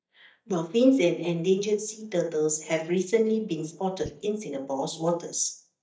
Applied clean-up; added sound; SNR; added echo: neural mask model DeepFilterNet 3.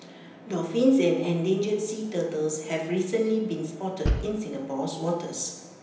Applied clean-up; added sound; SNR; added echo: none; Bass drum; 3 dB; reverberation time 0.9 s.